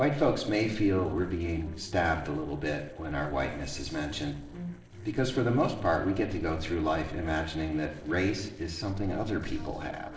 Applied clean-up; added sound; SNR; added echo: neural separator model SepFormer DNS4.